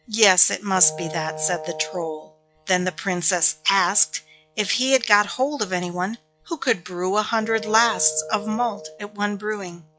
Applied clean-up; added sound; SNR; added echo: classical method log-MMSE.